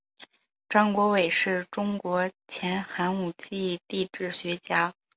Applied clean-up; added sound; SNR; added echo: none; none; none; none.